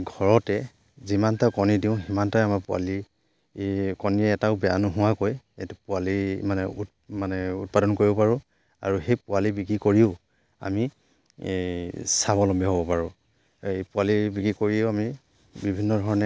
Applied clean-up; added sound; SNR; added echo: none; none; none; none.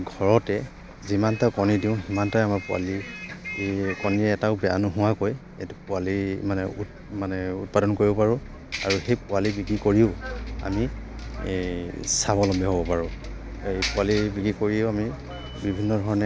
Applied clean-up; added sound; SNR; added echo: none; Bus; 11 dB; none.